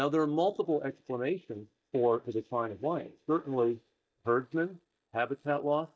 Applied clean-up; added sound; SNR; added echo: neural mask model DeepFilterNet 3.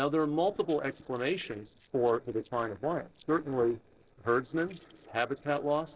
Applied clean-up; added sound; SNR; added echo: neural separator model SepFormer DNS4.